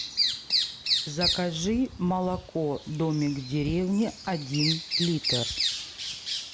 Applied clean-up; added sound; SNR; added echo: none; Bird vocalization, bird call, bird song; 2 dB; none.